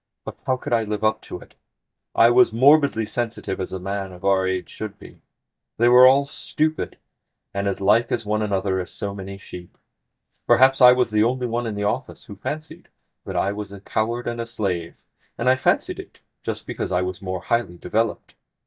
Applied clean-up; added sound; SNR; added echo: neural mask model DeepFilterNet 3.